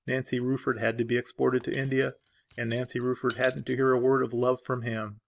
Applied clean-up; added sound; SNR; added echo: none; Cutlery, silverware; 17 dB; none.